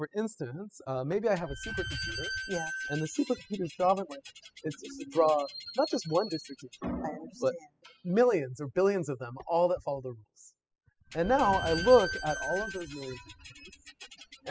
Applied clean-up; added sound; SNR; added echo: classical method spectral subtraction.